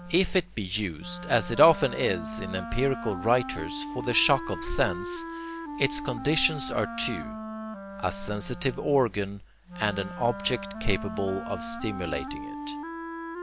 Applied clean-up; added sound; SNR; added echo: none; Wind instrument, woodwind instrument; 9 dB; none.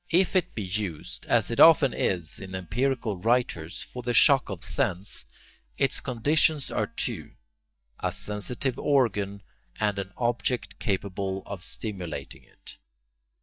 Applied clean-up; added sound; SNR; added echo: neural mask model DeepFilterNet 3.